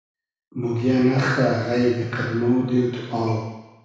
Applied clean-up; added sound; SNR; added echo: none; none; none; reverberation time 1.1 s.